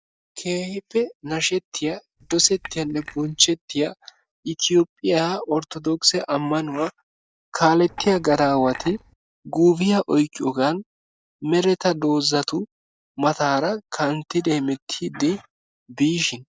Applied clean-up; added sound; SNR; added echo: neural mask model DeepFilterNet 3.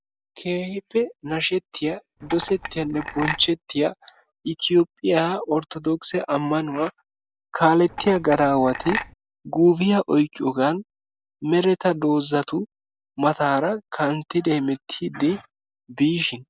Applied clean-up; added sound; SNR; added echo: none; Chink, clink; 10 dB; none.